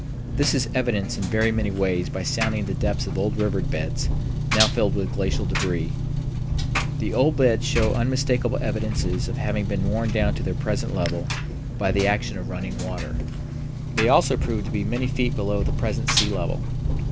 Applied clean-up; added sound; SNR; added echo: none; Engine; -1 dB; none.